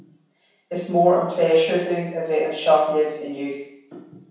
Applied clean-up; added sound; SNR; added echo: none; none; none; reverberation time 0.7 s.